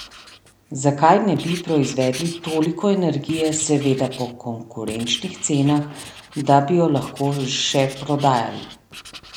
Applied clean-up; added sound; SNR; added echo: none; Writing; 18 dB; none.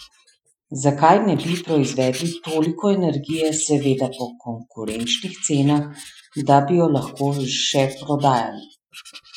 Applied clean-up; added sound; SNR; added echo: classical method Wiener filter.